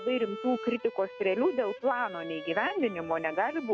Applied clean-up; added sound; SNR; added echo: none; Bowed string instrument; 13 dB; none.